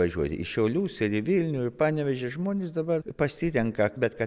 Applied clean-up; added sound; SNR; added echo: none; none; none; none.